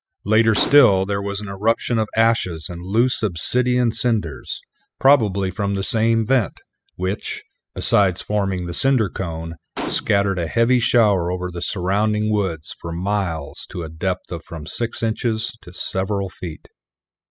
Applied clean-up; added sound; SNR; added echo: classical method spectral subtraction.